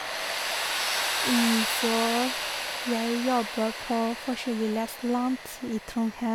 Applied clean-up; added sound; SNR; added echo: none; Tools; 3 dB; none.